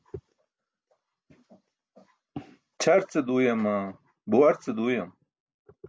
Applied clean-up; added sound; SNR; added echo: none; none; none; none.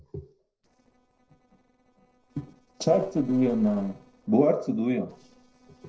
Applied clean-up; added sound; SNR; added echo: neural separator model SepFormer DNS4.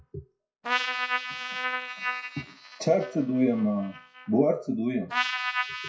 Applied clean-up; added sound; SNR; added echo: classical method WPE with log-MMSE.